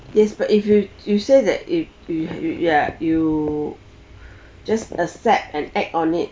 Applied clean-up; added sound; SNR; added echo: none; none; none; none.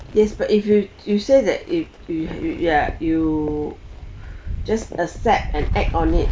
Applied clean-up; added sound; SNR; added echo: none; Wind; 7 dB; none.